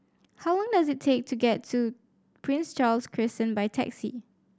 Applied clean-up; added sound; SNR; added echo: none; none; none; none.